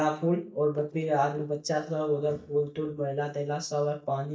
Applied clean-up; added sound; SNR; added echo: neural mask model DeepFilterNet 3.